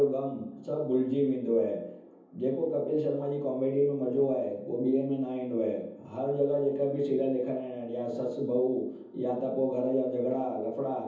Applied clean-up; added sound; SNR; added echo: none; none; none; reverberation time 0.7 s.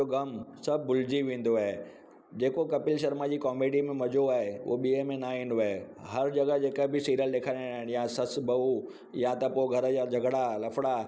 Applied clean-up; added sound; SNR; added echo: none; none; none; none.